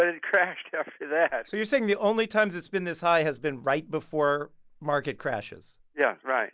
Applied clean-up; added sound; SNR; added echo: none; none; none; none.